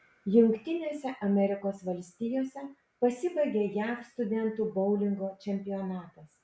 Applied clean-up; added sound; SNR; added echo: none; none; none; none.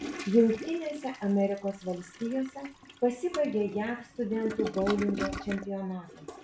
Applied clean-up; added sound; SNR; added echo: none; Toilet flush; 11 dB; none.